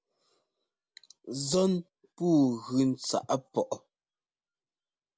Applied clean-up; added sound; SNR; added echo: none; none; none; none.